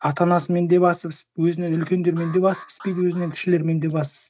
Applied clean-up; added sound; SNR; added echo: neural mask model RNNoise.